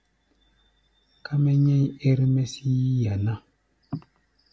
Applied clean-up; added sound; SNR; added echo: none; none; none; none.